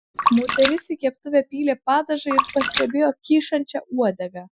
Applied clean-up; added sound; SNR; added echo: classical method Wiener filter.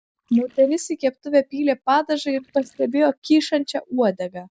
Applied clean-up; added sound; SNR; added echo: neural mask model DeepFilterNet 3.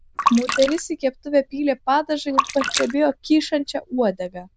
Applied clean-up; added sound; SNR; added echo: neural diffusion model UNIVERSE++.